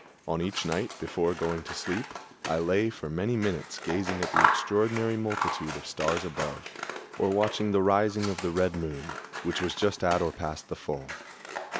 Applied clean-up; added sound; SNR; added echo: none; Scissors; 5 dB; none.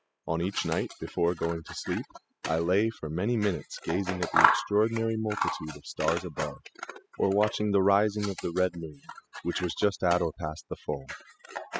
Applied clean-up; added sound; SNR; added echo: classical method spectral subtraction.